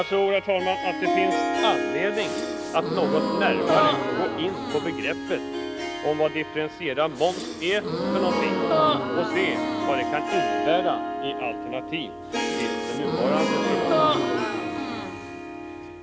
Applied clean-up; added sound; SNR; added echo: none; Harp + Gasp; -2 dB; none.